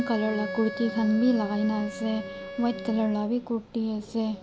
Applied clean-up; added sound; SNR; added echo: none; Wind instrument, woodwind instrument; 12 dB; none.